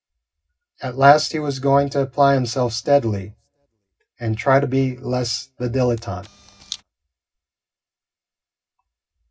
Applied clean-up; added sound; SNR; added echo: none; Camera; 17 dB; reverberation time 0.4 s.